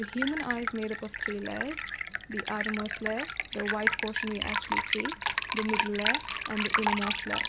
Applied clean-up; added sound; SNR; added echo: none; Liquid; -2 dB; none.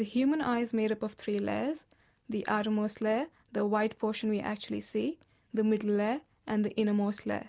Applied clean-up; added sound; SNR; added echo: none; none; none; none.